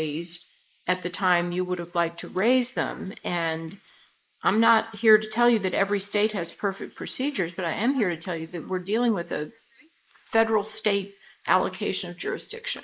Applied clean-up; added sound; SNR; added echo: neural mask model Resemble Enhance denoiser.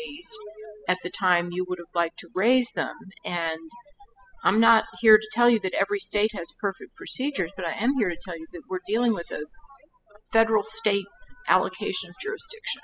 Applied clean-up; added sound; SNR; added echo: classical method spectral subtraction.